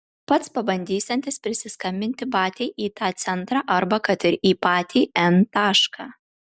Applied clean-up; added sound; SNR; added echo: none; none; none; none.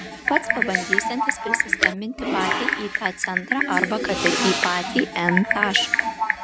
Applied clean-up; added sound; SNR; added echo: none; Typing; -2 dB; none.